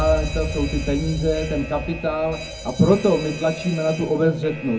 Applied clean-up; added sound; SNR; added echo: none; Alarm; 8 dB; reverberation time 0.4 s.